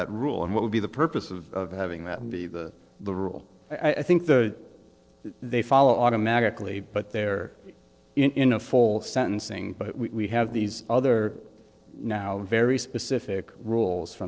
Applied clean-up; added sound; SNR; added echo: neural separator model SepFormer DNS4.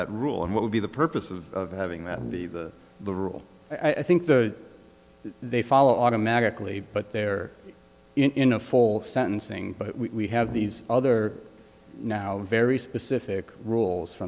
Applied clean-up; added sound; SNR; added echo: none; Brass instrument; 14 dB; none.